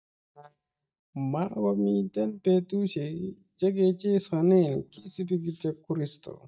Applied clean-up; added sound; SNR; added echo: neural mask model DeepFilterNet 3.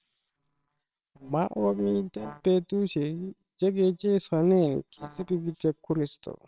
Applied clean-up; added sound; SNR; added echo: neural separator model SepFormer WHAMR!.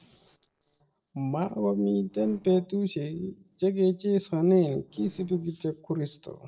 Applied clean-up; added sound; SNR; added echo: neural separator model SepFormer DNS4.